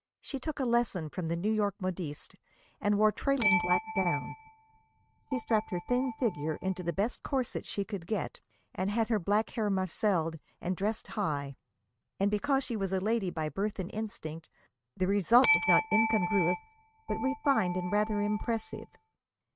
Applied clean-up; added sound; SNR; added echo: neural mask model RNNoise.